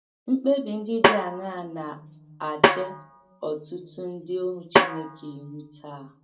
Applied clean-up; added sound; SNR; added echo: none; Snare drum; -5 dB; reverberation time 0.2 s.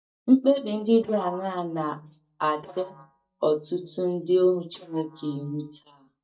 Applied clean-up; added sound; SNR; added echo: neural mask model DeepFilterNet 3.